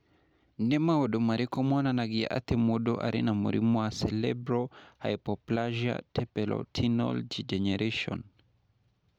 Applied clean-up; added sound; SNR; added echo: none; none; none; none.